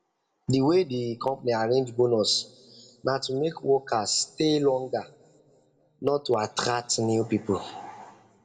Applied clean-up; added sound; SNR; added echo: none; none; none; reverberation time 0.7 s.